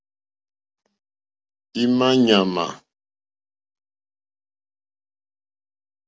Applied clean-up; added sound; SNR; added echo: none; none; none; none.